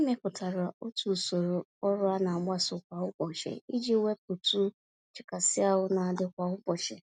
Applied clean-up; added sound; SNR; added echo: none; none; none; none.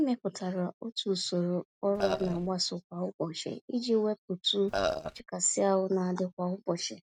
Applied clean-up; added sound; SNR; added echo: neural mask model RNNoise.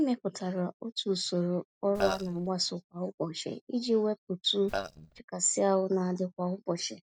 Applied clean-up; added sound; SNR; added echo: neural mask model DeepFilterNet 3.